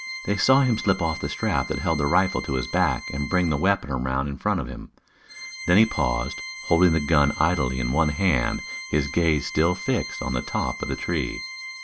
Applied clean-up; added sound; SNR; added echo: none; Organ; 12 dB; none.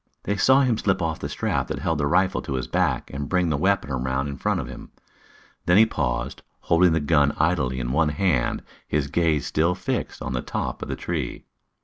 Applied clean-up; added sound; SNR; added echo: none; none; none; none.